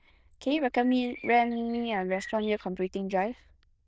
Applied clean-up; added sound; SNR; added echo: neural diffusion model UNIVERSE++.